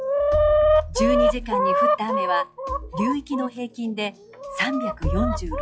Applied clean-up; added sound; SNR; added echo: classical method log-MMSE.